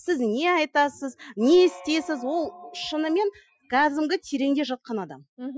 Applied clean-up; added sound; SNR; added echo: classical method Wiener filter.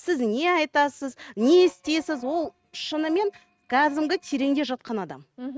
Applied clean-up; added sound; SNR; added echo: neural mask model RNNoise.